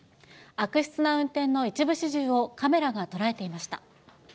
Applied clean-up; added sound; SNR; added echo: none; none; none; none.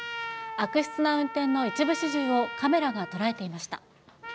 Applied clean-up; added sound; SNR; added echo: none; Trumpet; 10 dB; none.